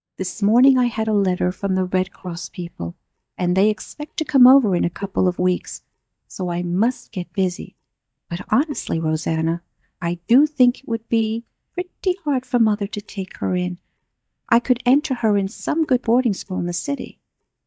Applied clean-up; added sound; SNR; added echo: neural mask model DeepFilterNet 3.